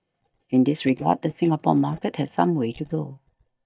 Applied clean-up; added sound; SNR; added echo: neural mask model DeepFilterNet 3.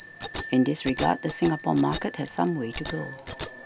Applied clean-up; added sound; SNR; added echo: none; Bicycle bell; -1 dB; none.